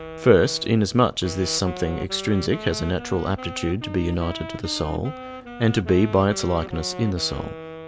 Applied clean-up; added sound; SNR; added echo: none; Wind instrument, woodwind instrument; 13 dB; none.